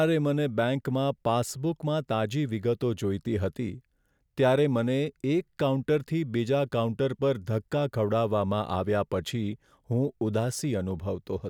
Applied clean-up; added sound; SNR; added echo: none; none; none; none.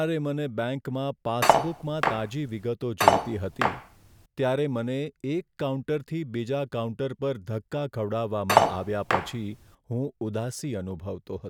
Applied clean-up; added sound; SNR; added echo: none; Cutlery, silverware; -4 dB; none.